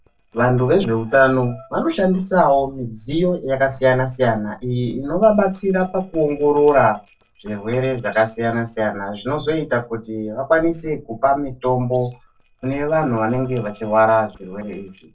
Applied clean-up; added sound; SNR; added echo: neural separator model SepFormer DNS4.